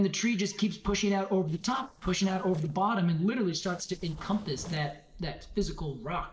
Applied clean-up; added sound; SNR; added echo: neural separator model SepFormer DNS4.